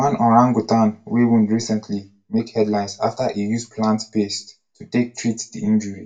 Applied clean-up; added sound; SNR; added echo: none; none; none; reverberation time 0.2 s.